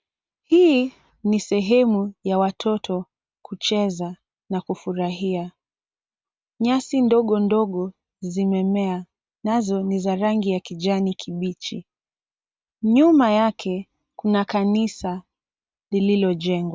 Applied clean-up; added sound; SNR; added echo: none; none; none; none.